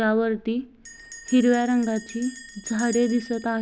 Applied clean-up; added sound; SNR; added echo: none; Bell; 17 dB; none.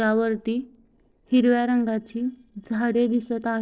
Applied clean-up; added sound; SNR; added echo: neural separator model SepFormer DNS4.